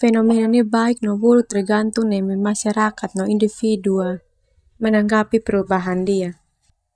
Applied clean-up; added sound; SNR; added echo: neural mask model DeepFilterNet 3.